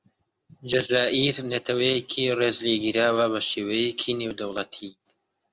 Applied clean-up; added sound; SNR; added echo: none; none; none; none.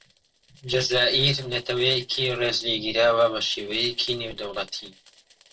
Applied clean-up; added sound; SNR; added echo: neural separator model SepFormer DNS4.